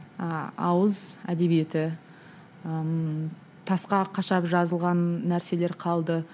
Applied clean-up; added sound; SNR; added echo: none; none; none; none.